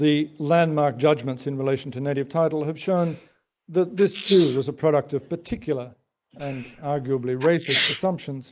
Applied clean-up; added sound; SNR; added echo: neural mask model Resemble Enhance denoiser.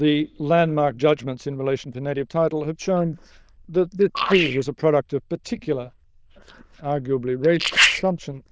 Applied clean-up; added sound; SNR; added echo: neural diffusion model UNIVERSE++.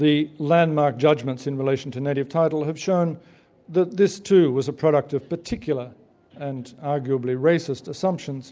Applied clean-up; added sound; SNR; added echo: none; none; none; none.